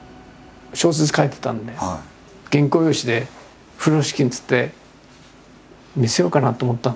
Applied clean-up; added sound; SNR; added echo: none; none; none; none.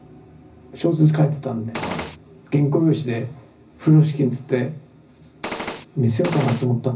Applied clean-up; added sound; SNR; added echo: none; Gunshot, gunfire; 8 dB; reverberation time 0.4 s.